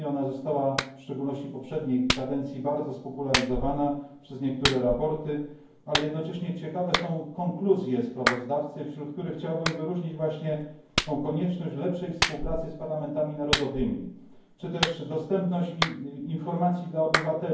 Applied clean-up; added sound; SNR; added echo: none; Clapping; 5 dB; reverberation time 0.9 s.